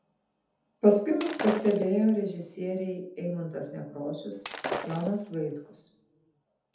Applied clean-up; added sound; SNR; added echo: none; Shatter; 8 dB; reverberation time 0.6 s.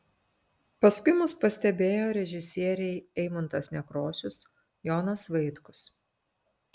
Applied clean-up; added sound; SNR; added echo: none; none; none; none.